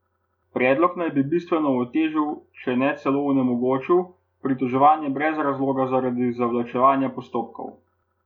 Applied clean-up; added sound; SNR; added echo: none; none; none; none.